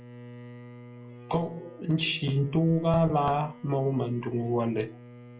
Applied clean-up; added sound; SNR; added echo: none; Bowed string instrument; 19 dB; reverberation time 0.2 s.